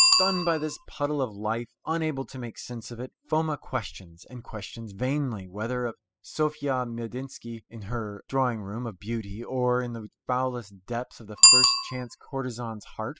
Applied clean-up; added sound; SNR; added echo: classical method spectral subtraction.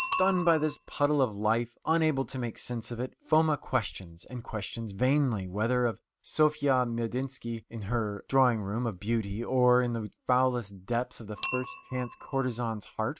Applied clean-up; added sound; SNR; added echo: neural mask model RNNoise.